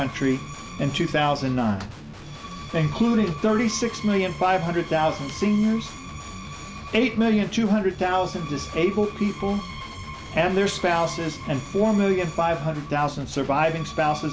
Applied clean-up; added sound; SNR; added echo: none; Screech + Guitar; 13 dB; none.